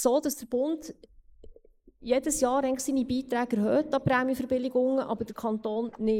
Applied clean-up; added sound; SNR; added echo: neural mask model Resemble Enhance denoiser.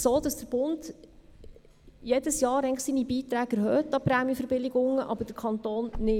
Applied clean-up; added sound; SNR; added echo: none; Wind / Car; 16 dB; none.